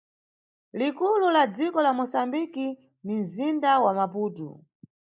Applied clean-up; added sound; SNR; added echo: neural mask model Resemble Enhance denoiser.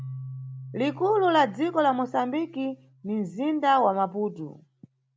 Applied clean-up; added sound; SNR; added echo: none; Keyboard (musical); 17 dB; none.